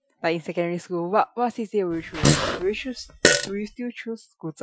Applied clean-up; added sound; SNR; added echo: classical method Wiener filter.